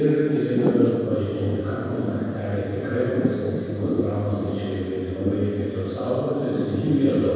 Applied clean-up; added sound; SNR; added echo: none; Thunder / Rain; 4 dB; reverberation time 2.2 s.